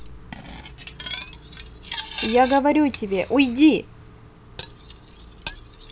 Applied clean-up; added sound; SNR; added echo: none; Cutlery, silverware; 12 dB; none.